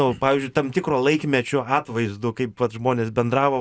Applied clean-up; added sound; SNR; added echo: none; none; none; none.